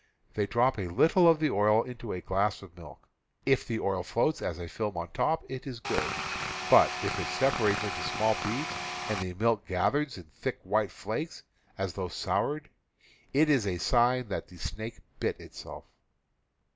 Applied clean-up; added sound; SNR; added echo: none; Tools; 4 dB; none.